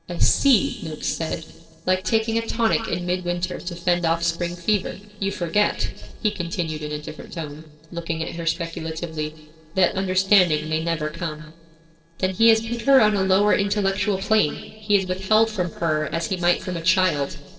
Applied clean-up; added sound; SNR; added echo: neural separator model SepFormer DNS4.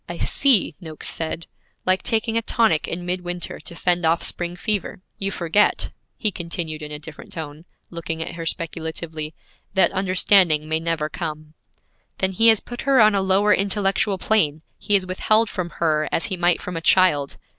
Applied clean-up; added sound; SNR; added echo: none; none; none; none.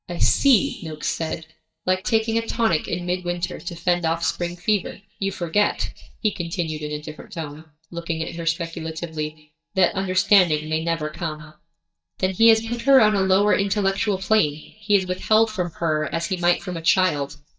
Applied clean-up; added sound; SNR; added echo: neural mask model DeepFilterNet 3.